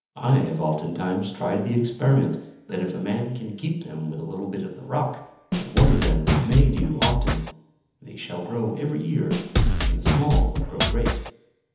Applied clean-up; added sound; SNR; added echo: none; Drum kit; -4 dB; reverberation time 1.3 s.